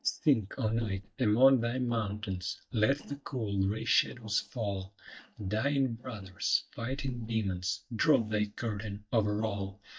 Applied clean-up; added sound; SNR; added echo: neural mask model DeepFilterNet 3.